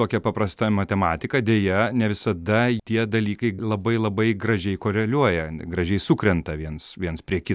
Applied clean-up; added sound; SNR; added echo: none; none; none; none.